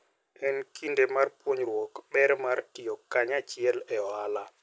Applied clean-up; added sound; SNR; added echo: none; none; none; none.